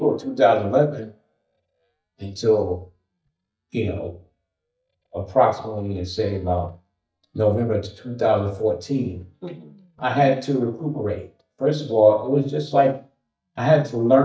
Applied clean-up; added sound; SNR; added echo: neural mask model DeepFilterNet 3.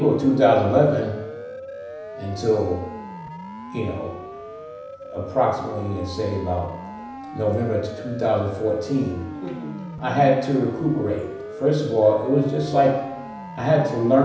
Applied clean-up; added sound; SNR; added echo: none; Siren; 13 dB; reverberation time 0.9 s.